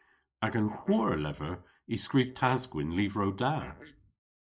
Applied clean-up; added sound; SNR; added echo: neural mask model Resemble Enhance denoiser.